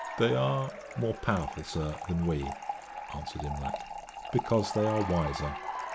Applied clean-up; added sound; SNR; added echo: none; Applause / Cheering + Fill (with liquid) / Trickle, dribble; 8 dB; none.